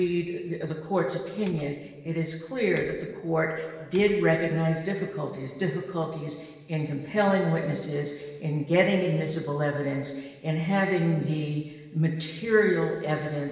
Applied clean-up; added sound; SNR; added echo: neural separator model SepFormer DNS4.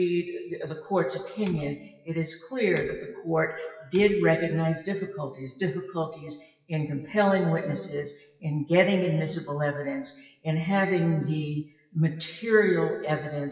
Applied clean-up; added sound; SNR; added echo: classical method WPE with log-MMSE.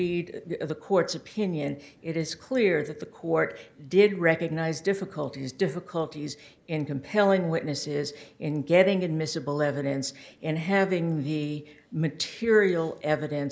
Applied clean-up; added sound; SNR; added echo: none; none; none; none.